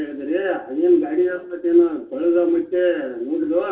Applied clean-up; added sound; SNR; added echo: none; none; none; reverberation time 0.4 s.